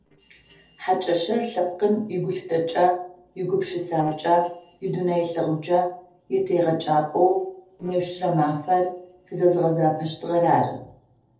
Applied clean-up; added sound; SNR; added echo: neural separator model SepFormer DNS4.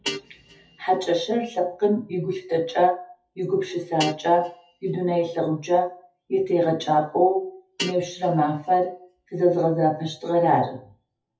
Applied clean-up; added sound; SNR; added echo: classical method WPE with log-MMSE.